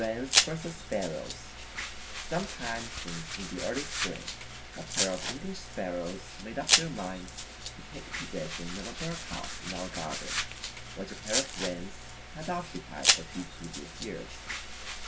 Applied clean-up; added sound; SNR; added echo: none; Domestic sounds, home sounds; -4 dB; none.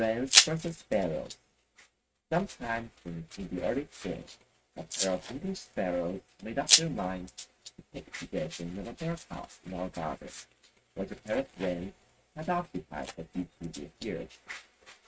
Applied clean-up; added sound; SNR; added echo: neural mask model RNNoise.